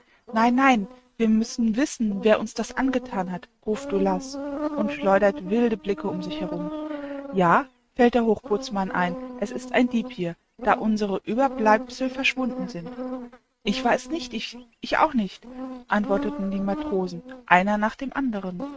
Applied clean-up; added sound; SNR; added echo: neural mask model RNNoise.